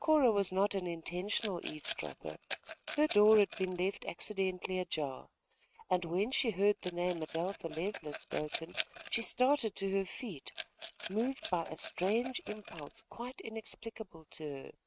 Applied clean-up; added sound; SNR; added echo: neural mask model RNNoise.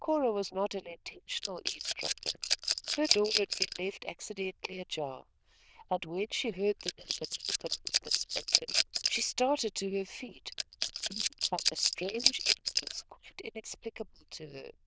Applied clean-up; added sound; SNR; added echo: neural diffusion model UNIVERSE++.